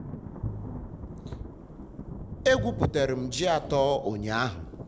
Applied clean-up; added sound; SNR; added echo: none; Thunder / Rain + Piano; 9 dB; none.